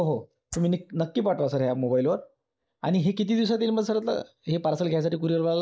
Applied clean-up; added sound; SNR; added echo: neural mask model DeepFilterNet 3.